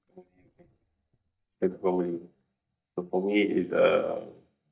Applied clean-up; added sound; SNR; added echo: neural mask model DeepFilterNet 3.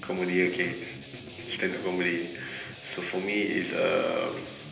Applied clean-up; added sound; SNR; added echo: none; Guitar; 15 dB; reverberation time 0.8 s.